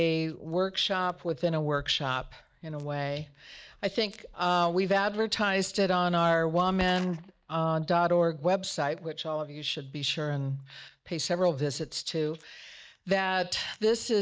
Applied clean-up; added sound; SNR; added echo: neural mask model DeepFilterNet 3.